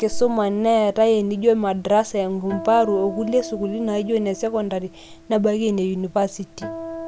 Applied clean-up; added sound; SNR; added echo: none; Acoustic guitar; 16 dB; none.